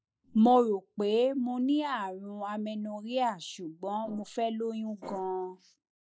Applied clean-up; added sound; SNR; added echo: neural mask model Resemble Enhance denoiser.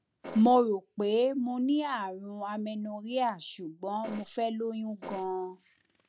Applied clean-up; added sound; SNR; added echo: none; Fart; 13 dB; none.